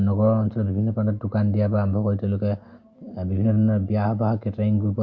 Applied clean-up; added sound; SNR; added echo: none; none; none; none.